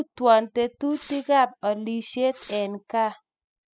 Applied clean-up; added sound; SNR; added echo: classical method spectral subtraction.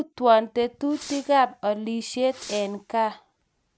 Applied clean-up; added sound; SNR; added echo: none; Fireworks; 19 dB; none.